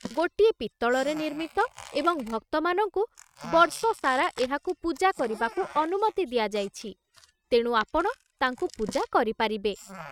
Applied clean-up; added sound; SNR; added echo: neural mask model RNNoise.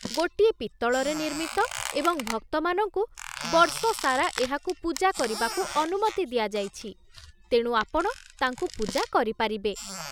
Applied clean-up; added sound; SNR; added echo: none; Squeak; 12 dB; none.